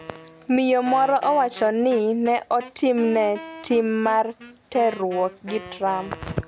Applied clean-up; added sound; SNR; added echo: none; Wind instrument, woodwind instrument; 18 dB; none.